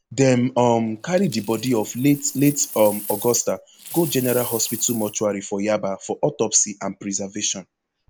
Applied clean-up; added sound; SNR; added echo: none; Coin (dropping); 15 dB; none.